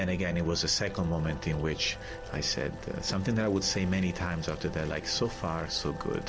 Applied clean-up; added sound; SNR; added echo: none; Engine; 20 dB; none.